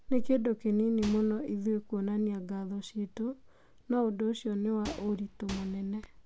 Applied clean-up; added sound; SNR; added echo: none; Microwave oven; 14 dB; none.